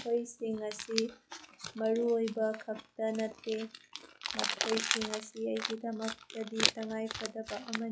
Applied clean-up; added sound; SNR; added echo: classical method log-MMSE.